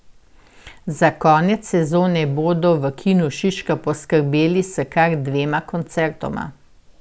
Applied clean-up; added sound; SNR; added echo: none; none; none; none.